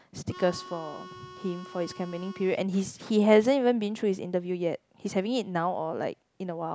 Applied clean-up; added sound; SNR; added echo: none; Harmonica; 17 dB; none.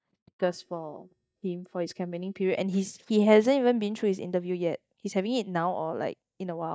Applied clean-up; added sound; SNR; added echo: neural mask model DeepFilterNet 3.